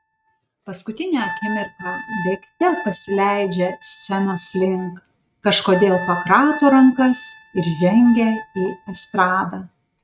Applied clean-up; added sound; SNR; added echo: neural mask model RNNoise.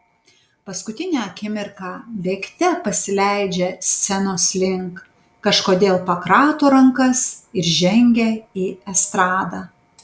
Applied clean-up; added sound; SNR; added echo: none; none; none; none.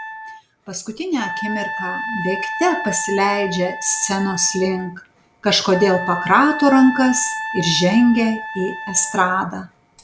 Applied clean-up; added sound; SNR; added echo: none; Wind instrument, woodwind instrument; 9 dB; none.